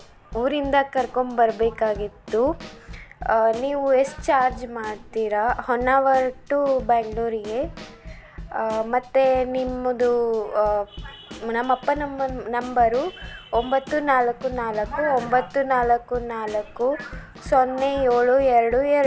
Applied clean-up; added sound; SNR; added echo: none; Snare drum / Drum kit; 17 dB; none.